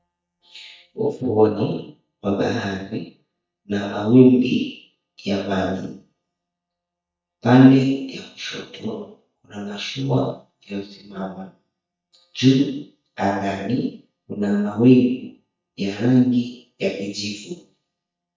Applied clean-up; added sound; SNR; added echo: neural mask model DeepFilterNet 3.